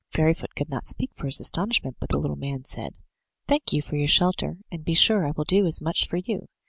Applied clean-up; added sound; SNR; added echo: none; none; none; none.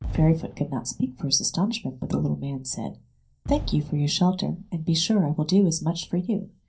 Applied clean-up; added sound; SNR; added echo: none; Fireworks; 14 dB; reverberation time 0.3 s.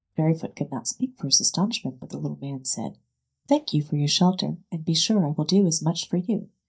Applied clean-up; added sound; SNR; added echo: neural mask model DeepFilterNet 3.